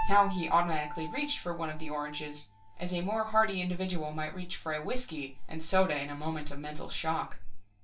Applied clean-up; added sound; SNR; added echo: none; Piano; 17 dB; reverberation time 0.2 s.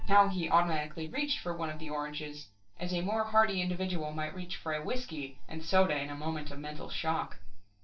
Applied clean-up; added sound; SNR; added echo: neural separator model SepFormer DNS4.